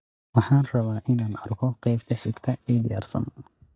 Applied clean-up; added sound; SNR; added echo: neural mask model DeepFilterNet 3.